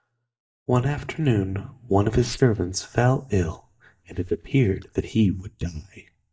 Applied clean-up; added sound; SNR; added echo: neural mask model DeepFilterNet 3.